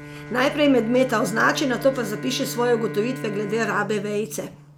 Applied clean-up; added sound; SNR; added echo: none; Bowed string instrument; 12 dB; none.